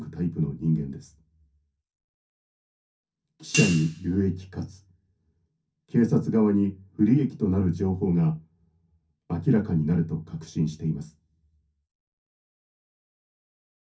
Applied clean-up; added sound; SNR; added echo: none; Hi-hat; 7 dB; reverberation time 0.3 s.